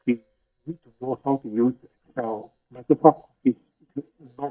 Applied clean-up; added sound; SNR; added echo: neural mask model DeepFilterNet 3.